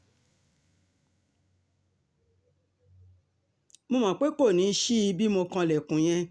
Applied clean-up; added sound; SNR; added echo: none; none; none; none.